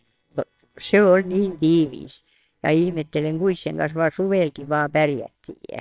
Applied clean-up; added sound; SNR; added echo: neural separator model SepFormer WHAMR!.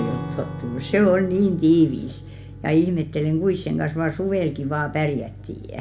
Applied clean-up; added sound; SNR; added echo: none; Acoustic guitar / Strum; 15 dB; reverberation time 0.6 s.